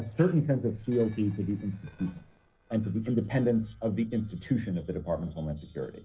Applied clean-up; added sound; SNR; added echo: neural separator model SepFormer DNS4.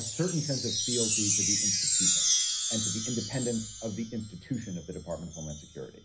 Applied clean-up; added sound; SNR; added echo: none; Chime; -5 dB; reverberation time 0.5 s.